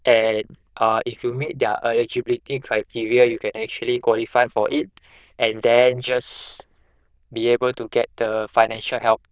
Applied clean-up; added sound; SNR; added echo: neural diffusion model UNIVERSE++.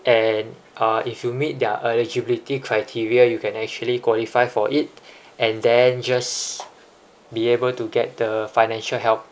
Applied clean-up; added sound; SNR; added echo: none; none; none; none.